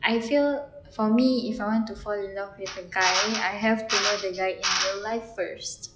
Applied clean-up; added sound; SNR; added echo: classical method log-MMSE.